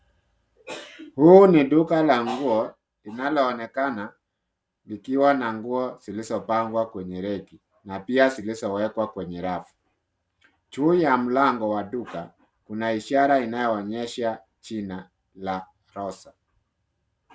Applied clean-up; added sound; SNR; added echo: none; none; none; none.